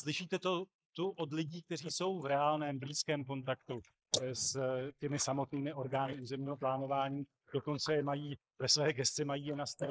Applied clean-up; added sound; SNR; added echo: neural mask model Resemble Enhance denoiser.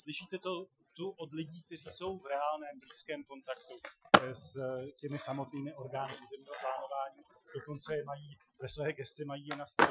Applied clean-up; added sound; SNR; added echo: classical method Wiener filter.